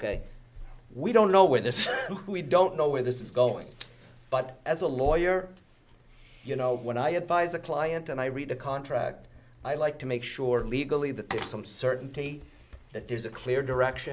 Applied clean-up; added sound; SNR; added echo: none; none; none; none.